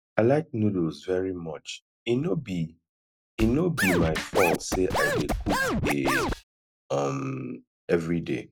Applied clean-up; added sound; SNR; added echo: none; Scratching (performance technique); 0 dB; none.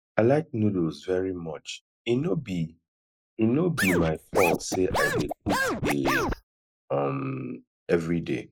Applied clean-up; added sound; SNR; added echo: neural mask model Resemble Enhance denoiser.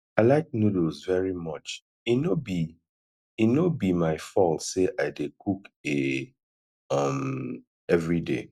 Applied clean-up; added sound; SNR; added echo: none; none; none; none.